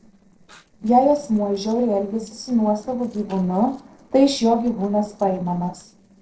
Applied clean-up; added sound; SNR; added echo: neural separator model SepFormer DNS4.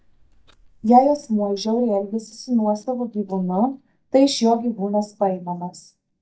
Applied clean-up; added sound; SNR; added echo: neural mask model DeepFilterNet 3.